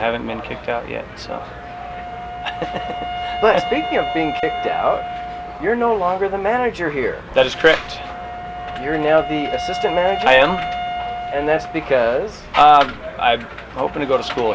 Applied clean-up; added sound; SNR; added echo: none; Wind instrument, woodwind instrument; 9 dB; none.